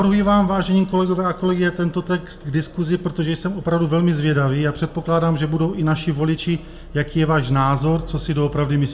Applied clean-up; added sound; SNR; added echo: none; Accelerating, revving, vroom; 19 dB; reverberation time 0.4 s.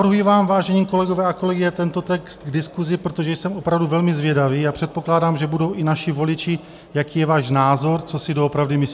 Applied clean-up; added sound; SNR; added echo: none; none; none; none.